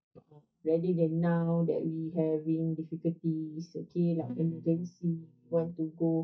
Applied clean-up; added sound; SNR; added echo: neural mask model DeepFilterNet 3.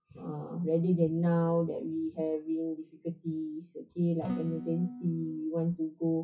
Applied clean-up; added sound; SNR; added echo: classical method WPE with log-MMSE.